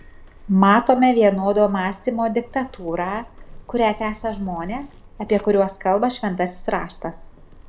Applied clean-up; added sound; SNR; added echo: none; Zipper (clothing); 19 dB; reverberation time 0.3 s.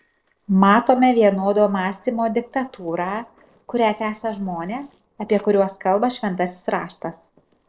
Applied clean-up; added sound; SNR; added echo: neural separator model SepFormer DNS4.